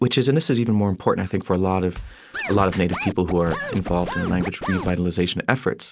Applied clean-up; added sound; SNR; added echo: none; Scratching (performance technique); 9 dB; none.